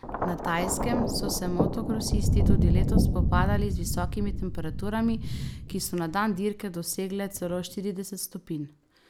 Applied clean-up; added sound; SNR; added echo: none; Thunder; -3 dB; none.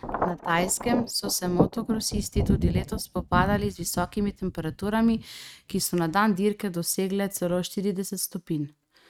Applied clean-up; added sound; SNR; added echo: neural mask model RNNoise.